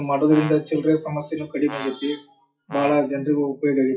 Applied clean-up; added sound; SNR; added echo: classical method WPE with log-MMSE.